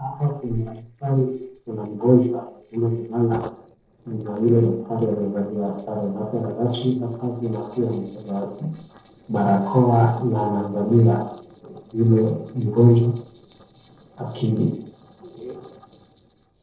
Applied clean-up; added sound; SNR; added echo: neural separator model SepFormer DNS4.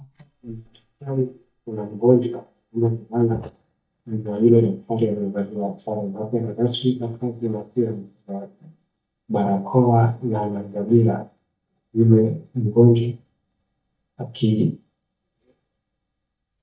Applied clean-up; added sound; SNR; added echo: neural mask model DeepFilterNet 3.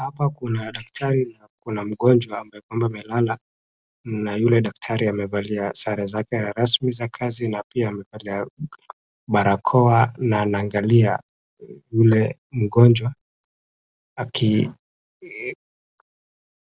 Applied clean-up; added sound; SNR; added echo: none; none; none; none.